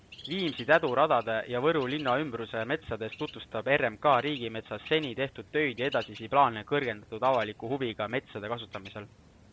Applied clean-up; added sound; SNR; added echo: none; Bird; 20 dB; none.